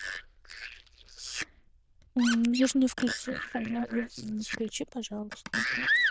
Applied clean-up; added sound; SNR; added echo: neural diffusion model UNIVERSE++.